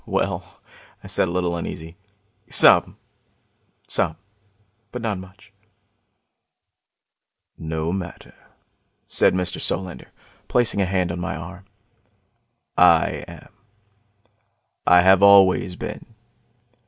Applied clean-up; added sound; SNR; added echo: none; none; none; none.